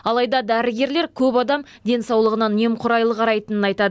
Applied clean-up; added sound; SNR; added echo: none; none; none; none.